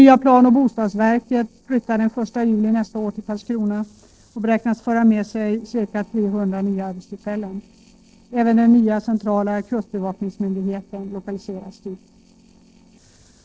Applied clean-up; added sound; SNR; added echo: neural separator model SepFormer DNS4.